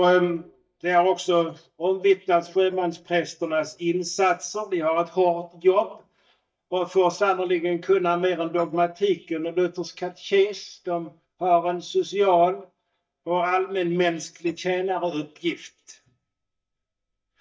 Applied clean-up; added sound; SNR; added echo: neural mask model DeepFilterNet 3.